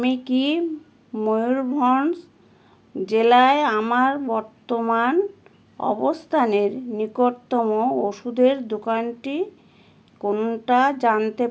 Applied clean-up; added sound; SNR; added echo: none; none; none; none.